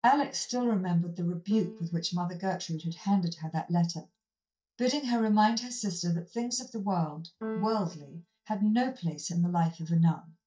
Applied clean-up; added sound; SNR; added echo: neural mask model DeepFilterNet 3.